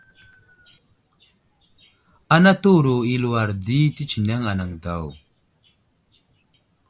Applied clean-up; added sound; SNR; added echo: none; none; none; none.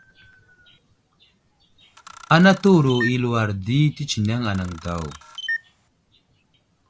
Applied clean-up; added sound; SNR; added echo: none; Camera; 12 dB; none.